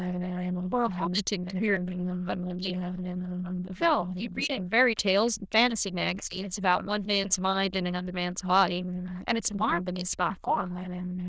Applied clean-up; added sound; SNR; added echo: neural diffusion model UNIVERSE++.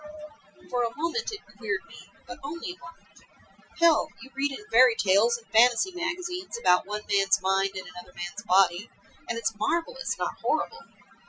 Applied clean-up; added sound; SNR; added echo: classical method Wiener filter.